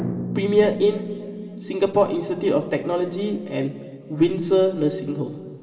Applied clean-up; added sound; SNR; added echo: none; Drum; 12 dB; reverberation time 2.4 s.